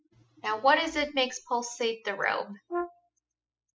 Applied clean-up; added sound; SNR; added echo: classical method spectral subtraction.